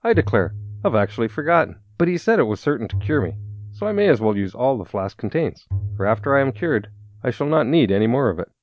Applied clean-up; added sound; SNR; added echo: none; Bowed string instrument; 12 dB; none.